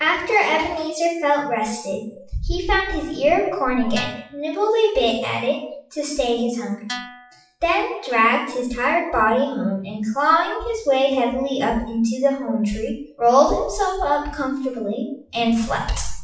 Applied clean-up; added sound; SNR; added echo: classical method WPE with log-MMSE.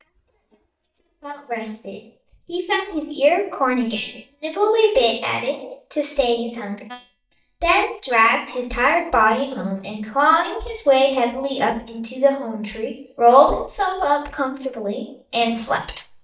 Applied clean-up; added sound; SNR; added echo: neural mask model DeepFilterNet 3.